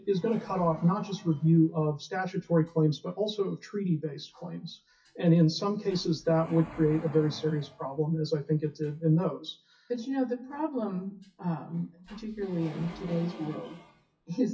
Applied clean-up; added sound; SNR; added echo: classical method WPE with log-MMSE.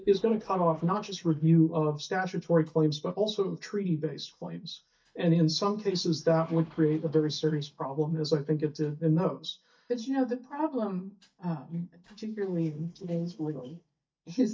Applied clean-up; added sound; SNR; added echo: neural mask model DeepFilterNet 3.